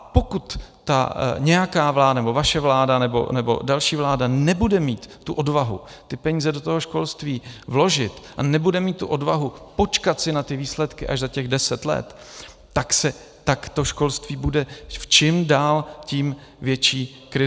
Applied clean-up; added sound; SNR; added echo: none; none; none; none.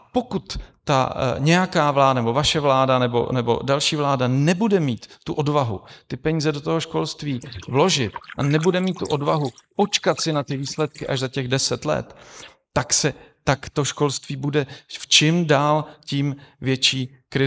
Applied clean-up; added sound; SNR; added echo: neural mask model Resemble Enhance denoiser.